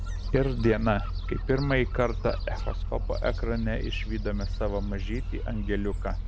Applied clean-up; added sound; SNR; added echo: none; Gull, seagull; 1 dB; none.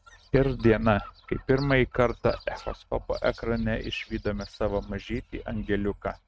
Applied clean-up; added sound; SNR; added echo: neural mask model RNNoise.